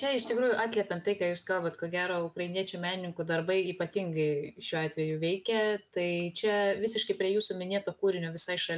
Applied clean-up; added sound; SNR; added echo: none; none; none; none.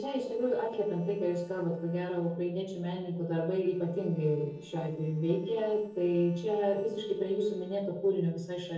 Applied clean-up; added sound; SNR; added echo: neural separator model SepFormer DNS4.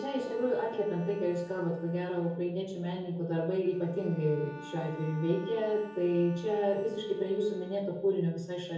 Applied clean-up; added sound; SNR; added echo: none; Bowed string instrument; 19 dB; reverberation time 0.7 s.